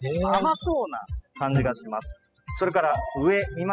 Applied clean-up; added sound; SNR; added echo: classical method spectral subtraction.